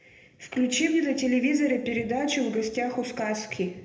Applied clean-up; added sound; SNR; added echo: none; none; none; reverberation time 0.6 s.